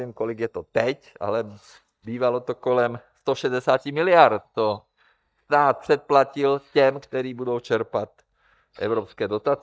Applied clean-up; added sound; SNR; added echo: neural mask model DeepFilterNet 3.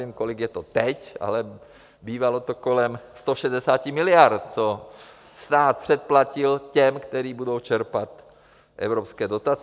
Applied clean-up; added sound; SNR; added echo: none; none; none; none.